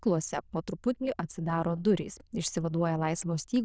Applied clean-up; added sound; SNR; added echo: neural diffusion model UNIVERSE++.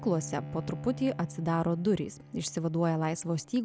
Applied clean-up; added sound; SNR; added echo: none; Bowed string instrument; 14 dB; none.